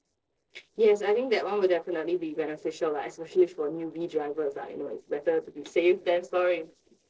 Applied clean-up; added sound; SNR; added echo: neural separator model SepFormer DNS4.